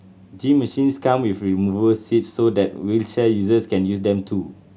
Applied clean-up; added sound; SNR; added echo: none; none; none; none.